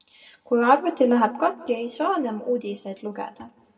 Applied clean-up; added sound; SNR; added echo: none; none; none; reverberation time 1.0 s.